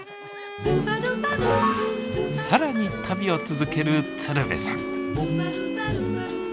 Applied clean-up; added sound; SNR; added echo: none; Bowed string instrument; 12 dB; none.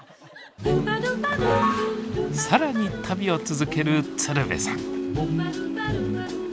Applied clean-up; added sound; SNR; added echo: none; none; none; none.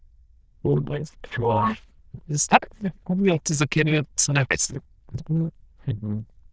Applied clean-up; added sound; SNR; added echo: neural diffusion model UNIVERSE++.